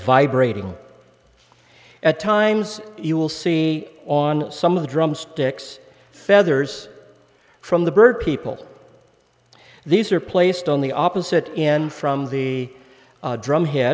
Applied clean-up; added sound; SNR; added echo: none; none; none; none.